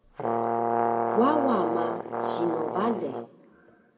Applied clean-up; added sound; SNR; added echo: none; Brass instrument; -1 dB; reverberation time 1.3 s.